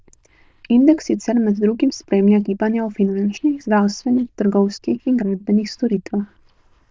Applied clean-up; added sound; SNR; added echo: neural diffusion model UNIVERSE++.